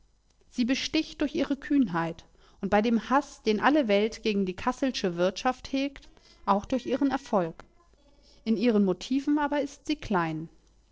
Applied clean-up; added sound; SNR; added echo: neural separator model SepFormer DNS4.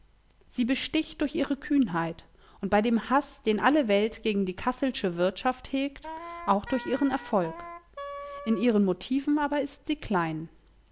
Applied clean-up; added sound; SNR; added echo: none; Wind instrument, woodwind instrument; 13 dB; none.